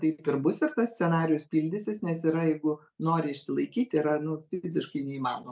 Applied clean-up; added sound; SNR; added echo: none; none; none; none.